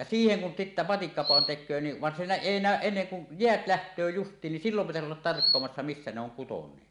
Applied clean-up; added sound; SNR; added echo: none; Chirp, tweet; 2 dB; none.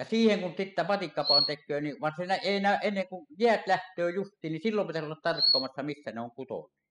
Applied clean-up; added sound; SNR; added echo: classical method spectral subtraction.